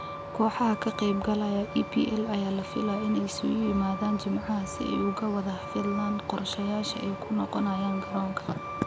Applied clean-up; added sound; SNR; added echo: none; Truck; 9 dB; none.